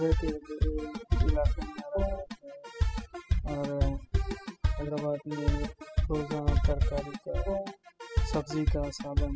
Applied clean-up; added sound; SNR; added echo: classical method spectral subtraction.